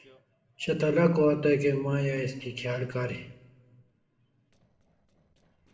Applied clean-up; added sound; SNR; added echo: neural separator model SepFormer DNS4.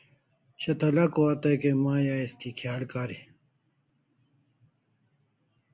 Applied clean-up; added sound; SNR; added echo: none; none; none; none.